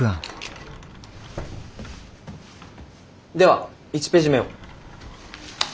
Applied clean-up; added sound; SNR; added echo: none; Sliding door; 18 dB; none.